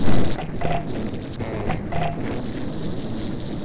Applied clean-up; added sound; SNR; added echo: neural separator model SepFormer DNS4.